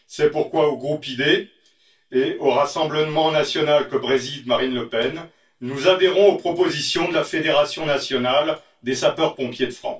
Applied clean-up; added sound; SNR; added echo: none; none; none; reverberation time 0.1 s.